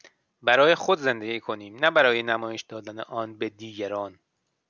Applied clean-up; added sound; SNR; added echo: none; none; none; none.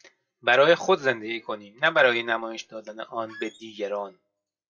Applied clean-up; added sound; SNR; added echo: classical method WPE with log-MMSE.